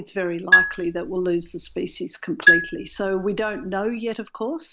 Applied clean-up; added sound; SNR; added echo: none; Marimba, xylophone; -4 dB; none.